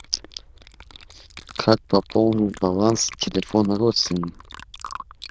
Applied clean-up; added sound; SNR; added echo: neural diffusion model UNIVERSE++.